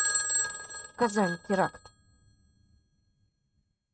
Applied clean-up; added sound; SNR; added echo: neural mask model RNNoise.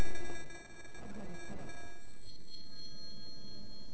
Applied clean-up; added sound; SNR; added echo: neural separator model SepFormer DNS4.